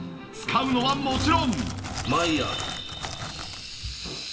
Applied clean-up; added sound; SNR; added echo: none; Crackle; 9 dB; reverberation time 1.7 s.